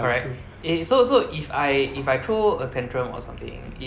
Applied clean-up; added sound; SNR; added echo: none; none; none; none.